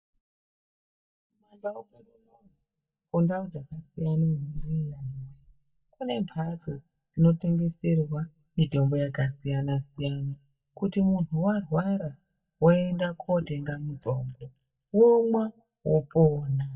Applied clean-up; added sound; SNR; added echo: neural mask model DeepFilterNet 3.